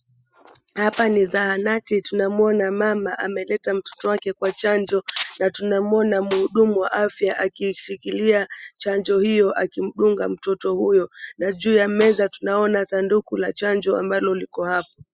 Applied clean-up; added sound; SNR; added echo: classical method spectral subtraction.